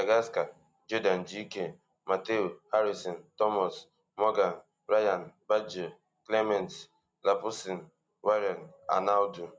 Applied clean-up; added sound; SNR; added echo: none; none; none; none.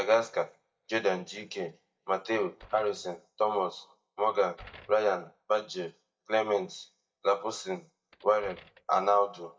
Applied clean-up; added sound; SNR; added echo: neural mask model DeepFilterNet 3.